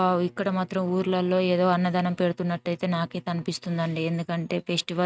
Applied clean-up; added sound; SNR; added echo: neural mask model RNNoise.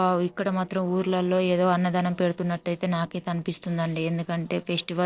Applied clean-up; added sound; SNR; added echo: neural separator model SepFormer DNS4.